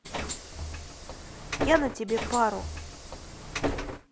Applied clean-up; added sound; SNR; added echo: none; Bus; 3 dB; none.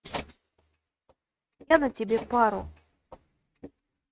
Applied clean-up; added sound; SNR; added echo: neural mask model RNNoise.